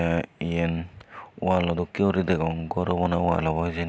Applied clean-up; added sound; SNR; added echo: none; none; none; none.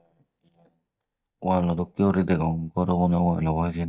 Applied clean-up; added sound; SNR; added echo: neural mask model DeepFilterNet 3.